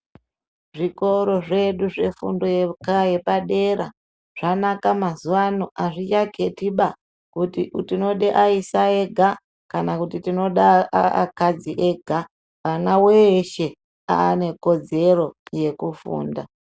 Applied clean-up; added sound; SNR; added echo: none; none; none; none.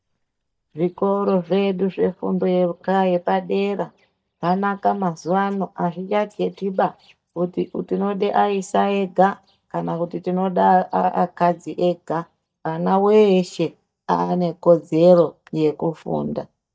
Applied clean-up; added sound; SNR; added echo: neural mask model DeepFilterNet 3.